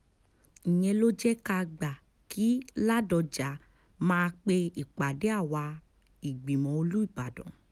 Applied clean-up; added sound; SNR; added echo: none; none; none; none.